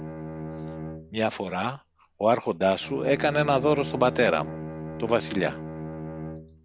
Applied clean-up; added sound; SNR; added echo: none; Bowed string instrument; 10 dB; none.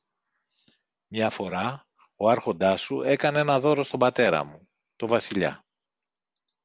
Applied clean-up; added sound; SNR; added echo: none; none; none; none.